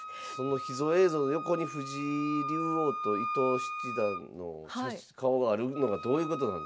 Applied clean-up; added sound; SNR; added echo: none; Wind instrument, woodwind instrument; 7 dB; none.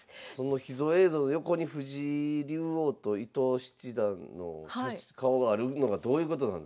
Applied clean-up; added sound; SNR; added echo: none; none; none; none.